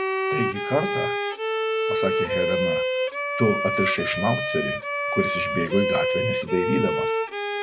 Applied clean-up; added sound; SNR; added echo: none; Bowed string instrument; -2 dB; none.